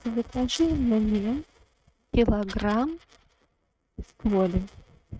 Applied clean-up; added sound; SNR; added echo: neural mask model RNNoise.